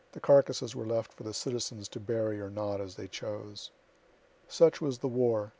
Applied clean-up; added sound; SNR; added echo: none; none; none; none.